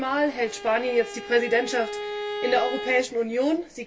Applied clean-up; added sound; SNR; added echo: none; Bowed string instrument; 10 dB; reverberation time 0.1 s.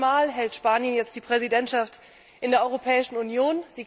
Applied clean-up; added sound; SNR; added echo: none; none; none; none.